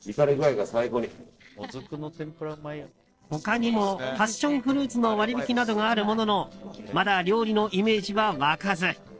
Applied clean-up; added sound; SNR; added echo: neural separator model SepFormer DNS4.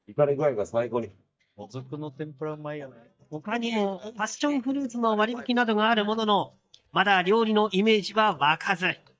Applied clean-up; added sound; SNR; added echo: neural mask model DeepFilterNet 3.